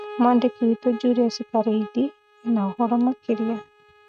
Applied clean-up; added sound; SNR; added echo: neural mask model RNNoise.